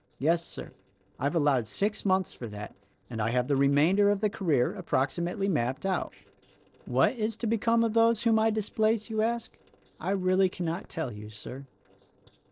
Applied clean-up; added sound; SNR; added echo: neural separator model SepFormer DNS4.